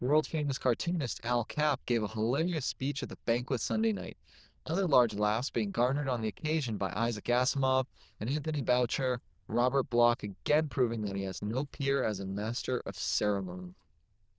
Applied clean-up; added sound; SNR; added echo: neural diffusion model UNIVERSE++.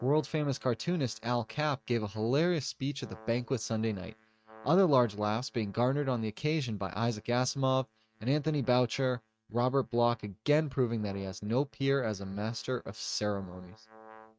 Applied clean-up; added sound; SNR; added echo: neural mask model RNNoise.